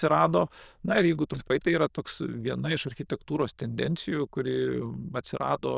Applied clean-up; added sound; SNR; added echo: neural diffusion model UNIVERSE++.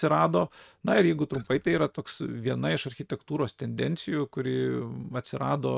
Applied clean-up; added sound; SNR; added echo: neural mask model RNNoise.